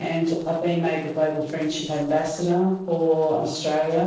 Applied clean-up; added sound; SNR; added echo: neural separator model SepFormer DNS4.